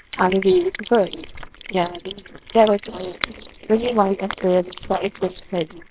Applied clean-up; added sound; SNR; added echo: neural separator model SepFormer WHAMR!.